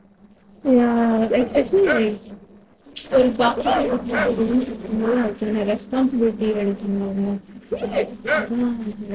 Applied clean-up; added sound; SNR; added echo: neural separator model SepFormer DNS4.